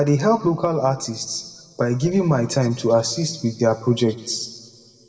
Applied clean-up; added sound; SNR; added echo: none; none; none; reverberation time 1.2 s.